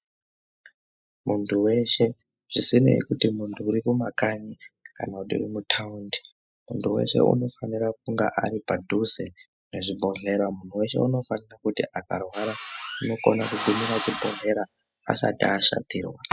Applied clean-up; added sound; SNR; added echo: classical method spectral subtraction.